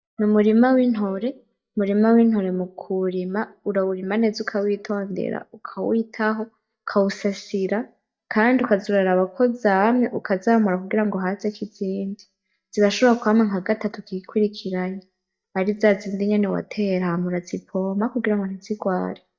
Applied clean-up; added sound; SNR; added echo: neural mask model DeepFilterNet 3.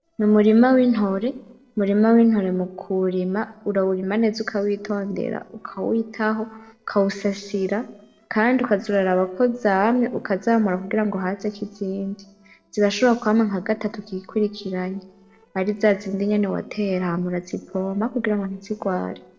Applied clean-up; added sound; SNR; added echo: neural separator model SepFormer DNS4.